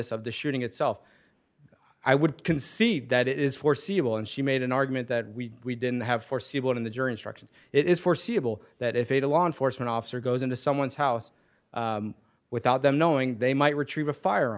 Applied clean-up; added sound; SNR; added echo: none; none; none; none.